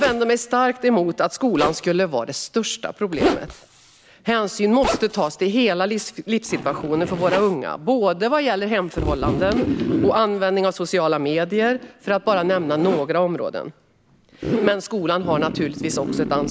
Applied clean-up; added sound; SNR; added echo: none; Zipper (clothing); 8 dB; none.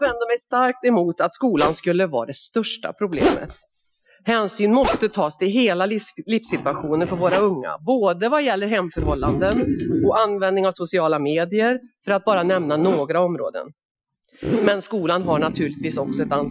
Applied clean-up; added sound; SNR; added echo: classical method Wiener filter.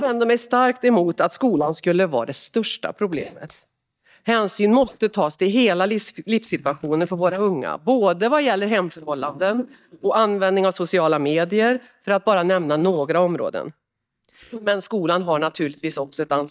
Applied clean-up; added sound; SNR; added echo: neural mask model DeepFilterNet 3.